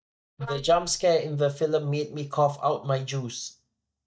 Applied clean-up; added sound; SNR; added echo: neural mask model DeepFilterNet 3.